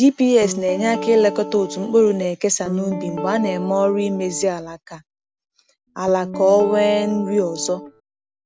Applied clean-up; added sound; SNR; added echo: none; Guitar; 10 dB; none.